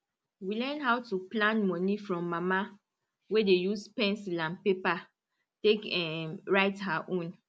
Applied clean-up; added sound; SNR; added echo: none; none; none; none.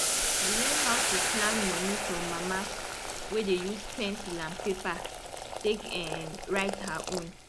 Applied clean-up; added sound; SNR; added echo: none; Boiling; -2 dB; none.